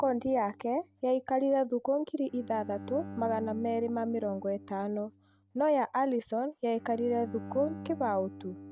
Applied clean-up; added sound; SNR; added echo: none; Bowed string instrument; 15 dB; none.